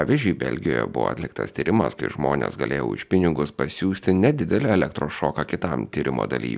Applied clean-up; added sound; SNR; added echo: none; none; none; none.